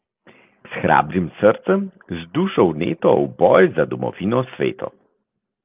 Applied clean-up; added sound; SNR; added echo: none; none; none; none.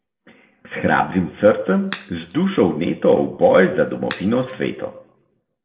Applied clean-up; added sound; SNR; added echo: none; Crack; 18 dB; reverberation time 0.6 s.